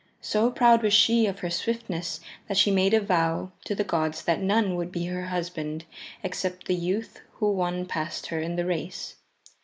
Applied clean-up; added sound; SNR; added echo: neural mask model Resemble Enhance denoiser.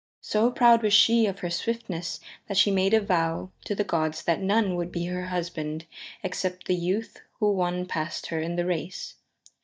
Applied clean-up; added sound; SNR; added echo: neural mask model DeepFilterNet 3.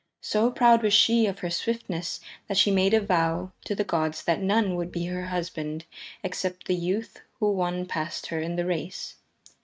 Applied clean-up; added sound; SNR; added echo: neural mask model RNNoise.